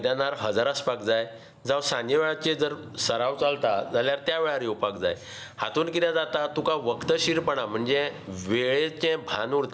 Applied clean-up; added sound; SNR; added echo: none; none; none; none.